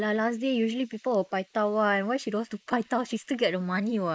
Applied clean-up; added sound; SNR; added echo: neural mask model Resemble Enhance denoiser.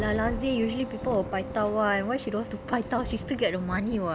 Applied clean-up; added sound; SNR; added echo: none; Wind instrument, woodwind instrument + Thunder; 10 dB; none.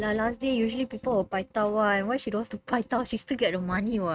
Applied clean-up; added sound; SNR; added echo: neural mask model RNNoise.